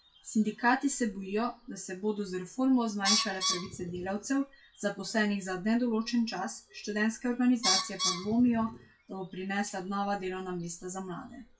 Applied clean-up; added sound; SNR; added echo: classical method WPE with log-MMSE.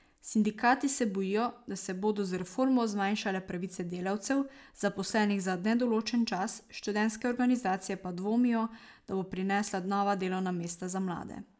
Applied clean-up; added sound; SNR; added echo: none; none; none; none.